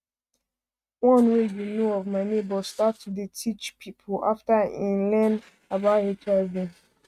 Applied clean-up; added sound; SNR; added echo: neural mask model RNNoise.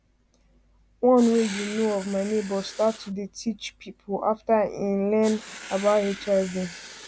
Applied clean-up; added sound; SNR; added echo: none; Writing; 14 dB; none.